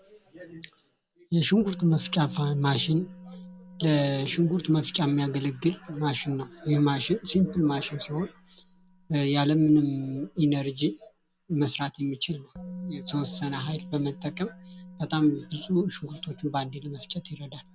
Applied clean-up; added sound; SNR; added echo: none; Musical instrument; 18 dB; none.